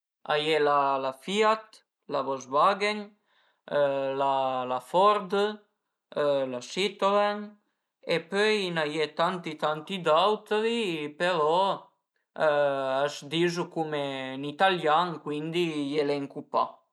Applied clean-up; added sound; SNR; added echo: none; none; none; none.